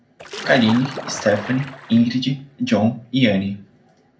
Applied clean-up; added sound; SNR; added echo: none; Splash, splatter; 13 dB; reverberation time 0.3 s.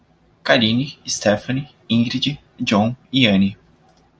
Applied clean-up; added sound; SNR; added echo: none; none; none; none.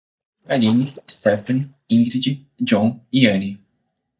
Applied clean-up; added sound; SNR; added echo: neural mask model DeepFilterNet 3.